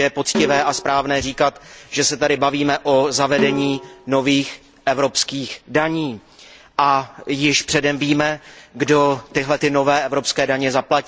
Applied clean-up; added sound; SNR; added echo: none; Snare drum; 11 dB; none.